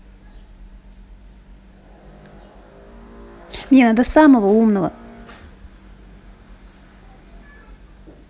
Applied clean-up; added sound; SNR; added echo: none; none; none; none.